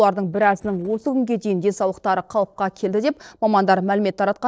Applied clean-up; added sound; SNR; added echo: neural separator model SepFormer DNS4.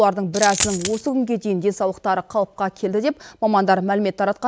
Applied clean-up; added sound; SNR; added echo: none; Coin (dropping); 5 dB; none.